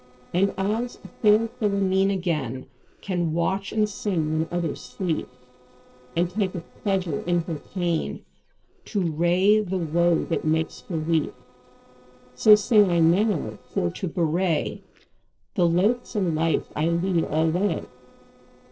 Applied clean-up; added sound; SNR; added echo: neural separator model SepFormer DNS4.